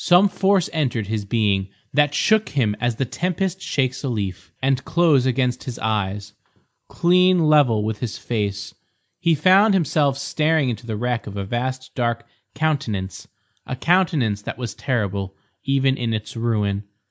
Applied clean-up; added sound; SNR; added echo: none; none; none; none.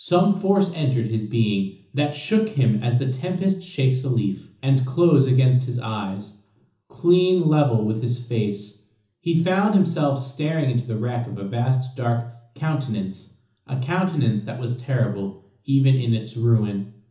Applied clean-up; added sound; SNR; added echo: none; none; none; reverberation time 0.7 s.